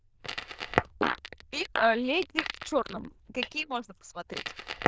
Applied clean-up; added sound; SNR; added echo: neural diffusion model UNIVERSE++.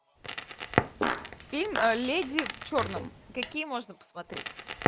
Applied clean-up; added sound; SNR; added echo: none; Fart + Crackle; 0 dB; none.